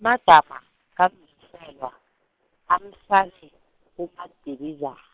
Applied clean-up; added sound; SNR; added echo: neural separator model SepFormer WHAM!.